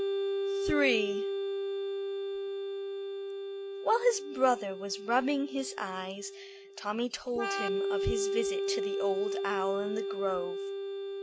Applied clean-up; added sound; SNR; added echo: none; Organ; 0 dB; none.